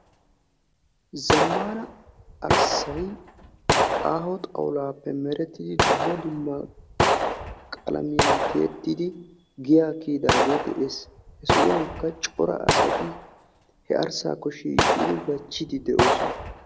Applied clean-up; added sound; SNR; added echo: none; Gunshot, gunfire; -2 dB; none.